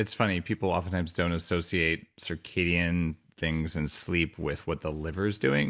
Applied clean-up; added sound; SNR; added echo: none; none; none; none.